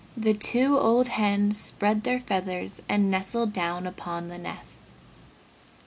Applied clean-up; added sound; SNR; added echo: none; none; none; none.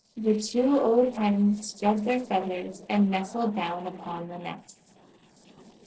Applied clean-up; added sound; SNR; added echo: neural separator model SepFormer DNS4.